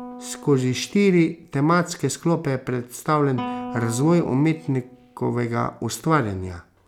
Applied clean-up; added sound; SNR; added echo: none; Guitar; 16 dB; none.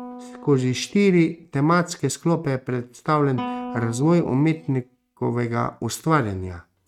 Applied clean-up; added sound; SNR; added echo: neural mask model RNNoise.